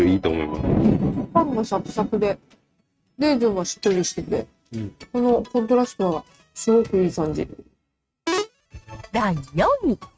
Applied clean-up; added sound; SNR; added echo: neural mask model RNNoise.